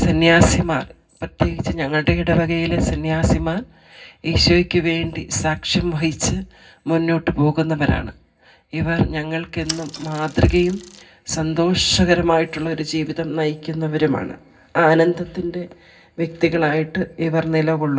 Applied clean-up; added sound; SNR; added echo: none; Mechanisms / Bicycle; 15 dB; reverberation time 0.4 s.